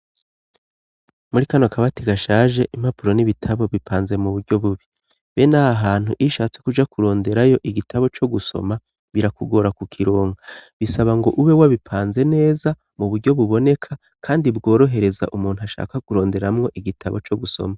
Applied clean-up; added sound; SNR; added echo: none; none; none; none.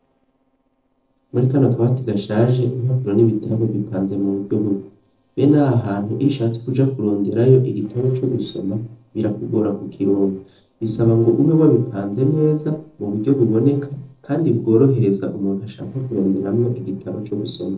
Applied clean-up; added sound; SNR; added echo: neural separator model SepFormer DNS4.